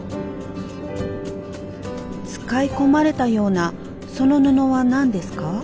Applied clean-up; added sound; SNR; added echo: none; Train; 13 dB; none.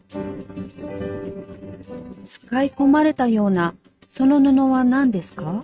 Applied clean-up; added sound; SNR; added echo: neural mask model RNNoise.